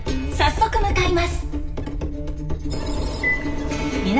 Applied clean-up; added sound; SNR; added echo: none; Wind; 3 dB; reverberation time 0.8 s.